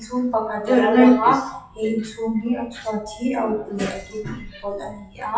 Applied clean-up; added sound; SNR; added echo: classical method WPE with log-MMSE.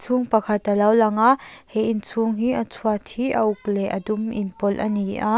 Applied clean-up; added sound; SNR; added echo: none; none; none; none.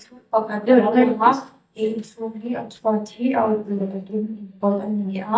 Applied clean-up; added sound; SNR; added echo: neural mask model DeepFilterNet 3.